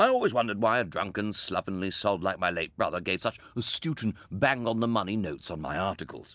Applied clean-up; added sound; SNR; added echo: none; none; none; none.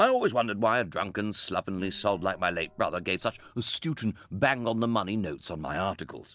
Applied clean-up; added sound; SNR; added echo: neural separator model SepFormer DNS4.